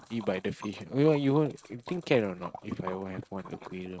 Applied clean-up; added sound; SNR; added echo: neural mask model RNNoise.